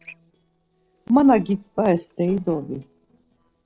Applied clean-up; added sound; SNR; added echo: neural separator model SepFormer DNS4.